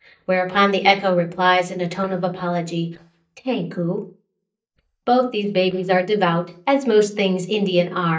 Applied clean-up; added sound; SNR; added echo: neural mask model DeepFilterNet 3.